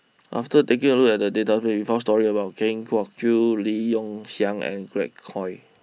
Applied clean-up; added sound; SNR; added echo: none; none; none; none.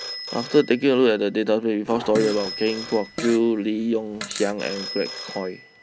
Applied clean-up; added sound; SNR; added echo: none; Fart + Telephone; 13 dB; none.